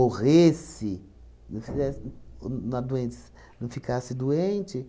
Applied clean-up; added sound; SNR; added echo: none; none; none; none.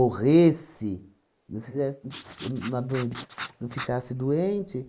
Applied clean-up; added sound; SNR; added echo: neural mask model Resemble Enhance denoiser.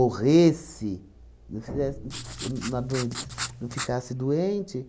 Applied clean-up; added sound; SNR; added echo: none; Writing; 10 dB; none.